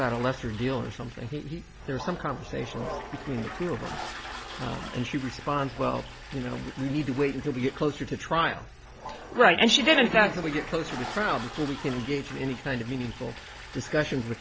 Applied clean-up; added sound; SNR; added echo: none; Toilet flush; 13 dB; none.